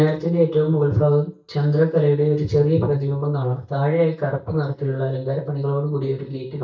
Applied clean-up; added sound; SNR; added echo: neural mask model DeepFilterNet 3.